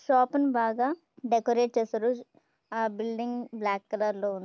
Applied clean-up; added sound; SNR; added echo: none; none; none; none.